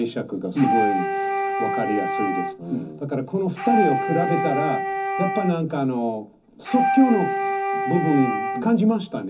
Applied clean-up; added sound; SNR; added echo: none; Wind instrument, woodwind instrument; 2 dB; reverberation time 0.3 s.